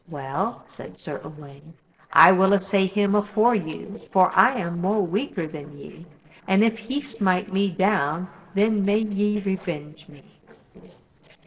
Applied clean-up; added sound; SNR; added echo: neural separator model SepFormer DNS4.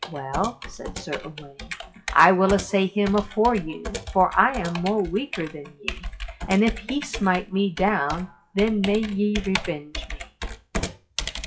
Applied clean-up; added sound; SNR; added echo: classical method WPE with log-MMSE.